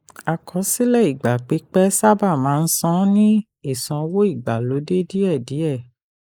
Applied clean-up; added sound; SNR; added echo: neural mask model Resemble Enhance denoiser.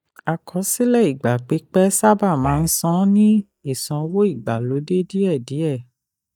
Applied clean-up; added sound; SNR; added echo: neural mask model DeepFilterNet 3.